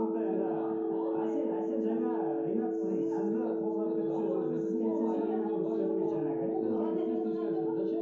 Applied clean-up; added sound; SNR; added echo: none; Telephone; -4 dB; reverberation time 0.9 s.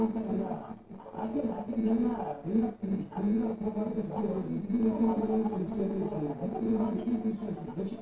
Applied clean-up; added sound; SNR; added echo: neural separator model SepFormer DNS4.